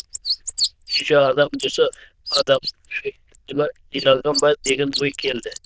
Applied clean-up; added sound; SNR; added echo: neural diffusion model UNIVERSE++.